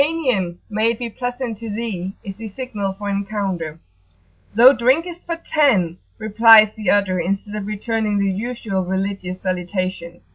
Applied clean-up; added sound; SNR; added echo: none; none; none; none.